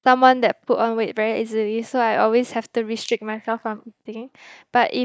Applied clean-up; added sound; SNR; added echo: neural mask model DeepFilterNet 3.